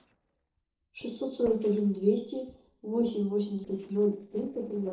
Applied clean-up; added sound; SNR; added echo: neural separator model SepFormer DNS4.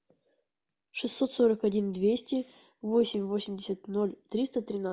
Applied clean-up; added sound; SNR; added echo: none; none; none; none.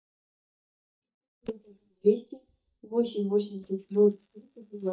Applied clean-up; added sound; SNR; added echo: neural mask model DeepFilterNet 3.